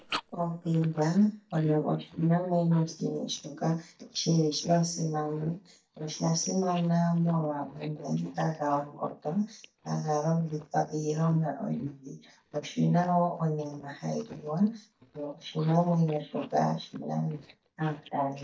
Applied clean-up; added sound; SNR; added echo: neural mask model DeepFilterNet 3.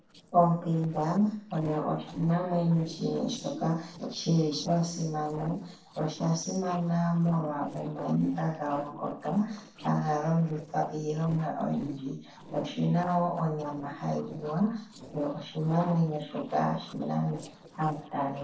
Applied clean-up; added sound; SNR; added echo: neural separator model SepFormer DNS4.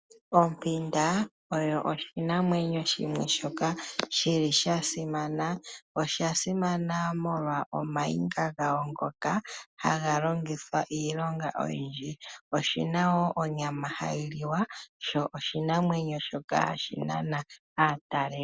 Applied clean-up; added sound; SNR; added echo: none; none; none; none.